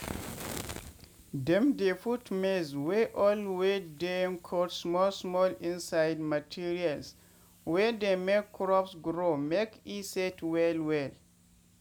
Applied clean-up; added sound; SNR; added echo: none; Fire; 19 dB; none.